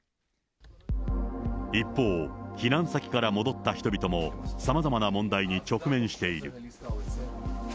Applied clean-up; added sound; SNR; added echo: none; none; none; none.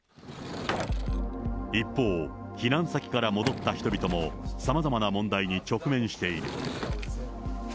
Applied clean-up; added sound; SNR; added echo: none; Sliding door / Wood; 11 dB; none.